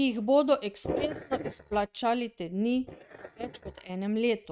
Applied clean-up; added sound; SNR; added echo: neural mask model RNNoise.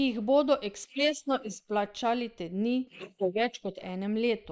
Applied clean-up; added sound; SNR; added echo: neural mask model Resemble Enhance denoiser.